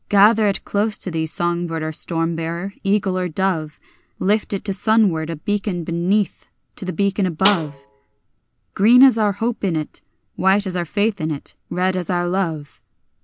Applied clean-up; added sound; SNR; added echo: none; Snare drum; 7 dB; none.